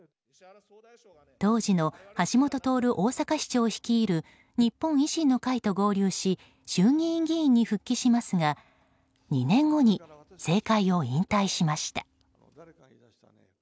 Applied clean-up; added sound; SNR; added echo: none; none; none; none.